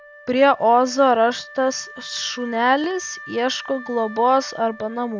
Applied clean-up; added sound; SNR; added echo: none; Wind instrument, woodwind instrument; 18 dB; none.